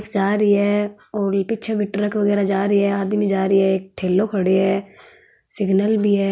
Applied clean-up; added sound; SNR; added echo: none; none; none; none.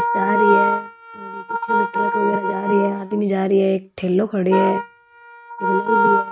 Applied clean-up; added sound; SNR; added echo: neural mask model RNNoise.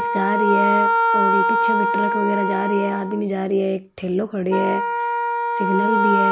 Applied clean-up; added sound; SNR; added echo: none; Wind instrument, woodwind instrument; -2 dB; none.